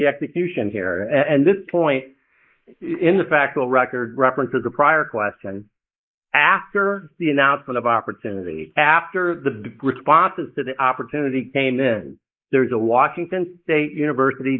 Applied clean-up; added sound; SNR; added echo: neural mask model Resemble Enhance denoiser.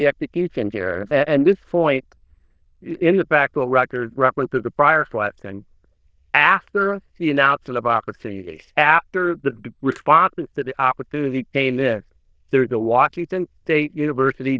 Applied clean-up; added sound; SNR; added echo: neural diffusion model UNIVERSE++.